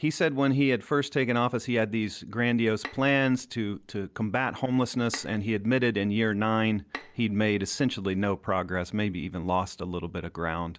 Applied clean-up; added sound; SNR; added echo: none; Bowed string instrument; 19 dB; none.